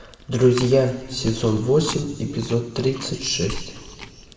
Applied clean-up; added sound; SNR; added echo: none; Chewing, mastication; 15 dB; reverberation time 1.9 s.